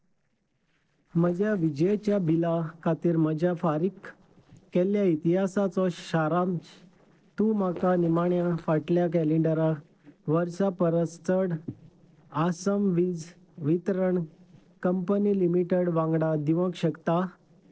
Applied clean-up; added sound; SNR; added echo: neural separator model SepFormer DNS4.